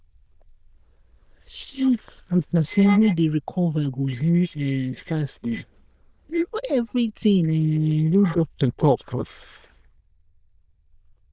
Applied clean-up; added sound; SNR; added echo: neural diffusion model UNIVERSE++.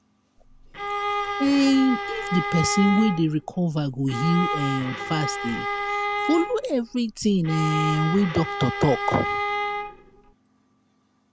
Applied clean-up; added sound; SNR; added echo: none; Bowed string instrument; 4 dB; none.